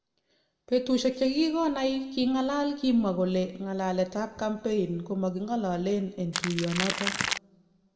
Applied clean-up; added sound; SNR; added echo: none; Crackle; 3 dB; reverberation time 1.0 s.